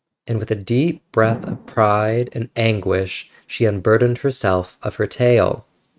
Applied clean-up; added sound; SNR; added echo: neural mask model RNNoise.